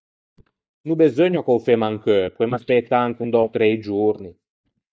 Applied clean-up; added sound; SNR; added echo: neural mask model DeepFilterNet 3.